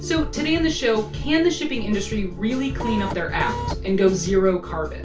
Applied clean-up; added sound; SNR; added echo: none; Printer; 5 dB; reverberation time 0.3 s.